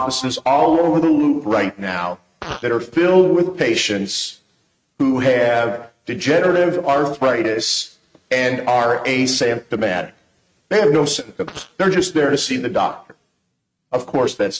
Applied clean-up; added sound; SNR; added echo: neural mask model RNNoise.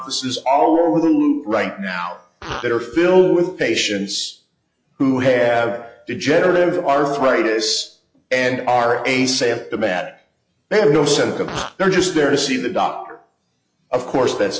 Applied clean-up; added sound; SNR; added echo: classical method log-MMSE.